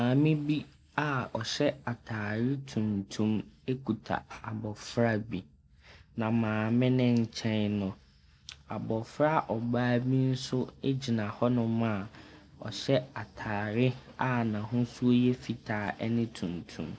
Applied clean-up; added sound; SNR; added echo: none; none; none; none.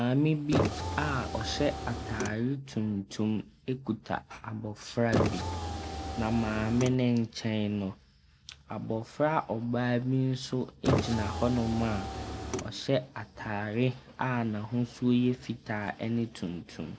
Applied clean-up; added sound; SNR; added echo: none; Car; 2 dB; none.